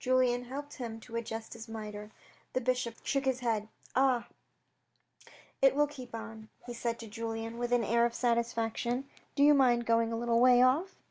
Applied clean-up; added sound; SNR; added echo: none; none; none; none.